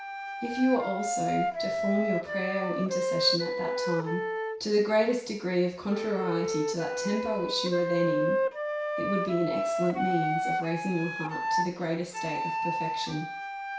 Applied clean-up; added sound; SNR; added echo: none; Wind instrument, woodwind instrument; 1 dB; reverberation time 0.6 s.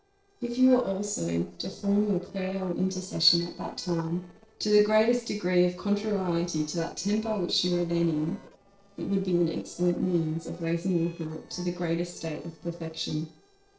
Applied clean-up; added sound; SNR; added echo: neural separator model SepFormer DNS4.